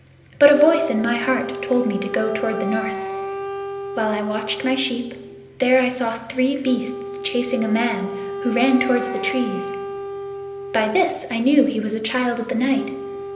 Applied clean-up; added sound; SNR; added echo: none; Wind instrument, woodwind instrument; 9 dB; reverberation time 0.8 s.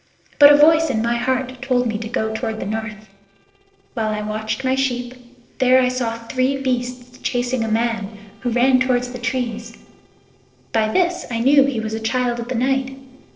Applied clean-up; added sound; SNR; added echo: neural separator model SepFormer DNS4.